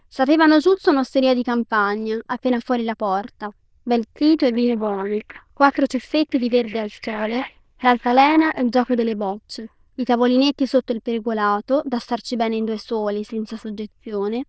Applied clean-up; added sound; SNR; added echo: neural diffusion model UNIVERSE++.